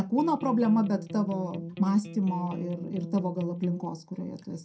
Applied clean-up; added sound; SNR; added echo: none; Electric guitar; 11 dB; reverberation time 0.2 s.